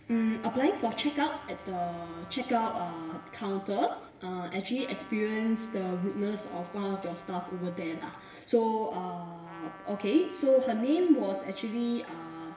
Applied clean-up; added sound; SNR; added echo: none; Trumpet; 20 dB; reverberation time 1.0 s.